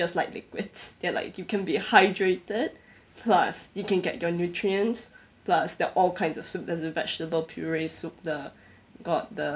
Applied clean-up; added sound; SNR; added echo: none; none; none; none.